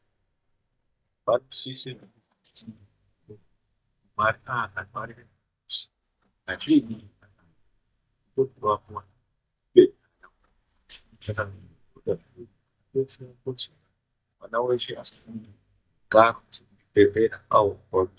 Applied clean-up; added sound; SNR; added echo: neural mask model DeepFilterNet 3.